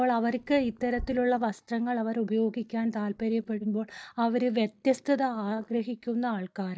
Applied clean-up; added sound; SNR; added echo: neural mask model DeepFilterNet 3.